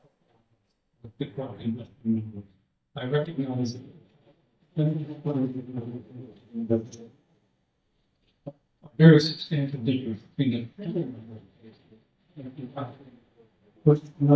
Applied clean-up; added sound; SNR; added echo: neural mask model DeepFilterNet 3.